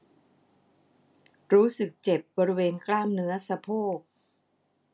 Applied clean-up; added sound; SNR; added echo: none; none; none; none.